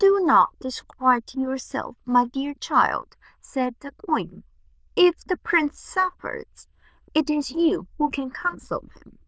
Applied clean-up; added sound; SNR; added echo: neural diffusion model UNIVERSE++.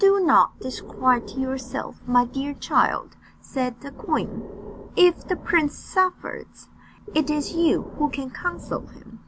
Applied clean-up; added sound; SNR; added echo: none; Breathing; 16 dB; none.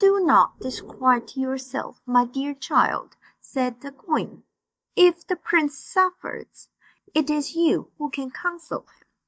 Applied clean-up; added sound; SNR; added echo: neural mask model DeepFilterNet 3.